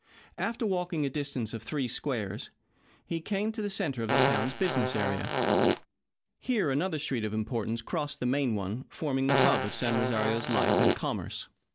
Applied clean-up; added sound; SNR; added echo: none; Fart; -4 dB; none.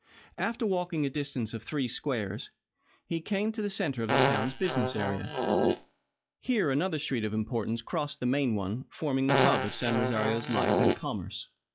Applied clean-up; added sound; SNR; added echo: classical method log-MMSE.